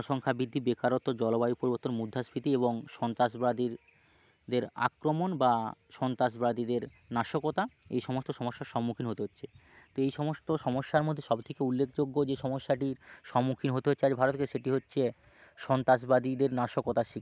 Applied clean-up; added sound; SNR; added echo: none; none; none; none.